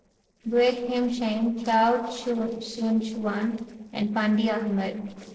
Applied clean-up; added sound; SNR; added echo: neural separator model SepFormer DNS4.